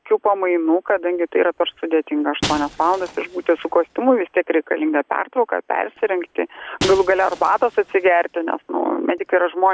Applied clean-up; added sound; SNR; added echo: none; Shatter; 17 dB; none.